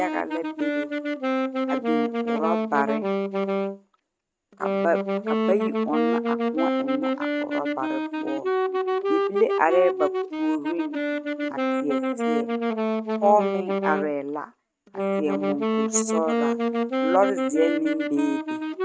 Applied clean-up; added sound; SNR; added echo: neural mask model RNNoise.